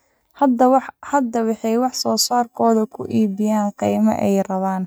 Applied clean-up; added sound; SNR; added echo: neural mask model DeepFilterNet 3.